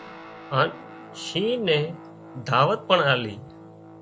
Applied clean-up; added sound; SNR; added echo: none; Guitar; 18 dB; none.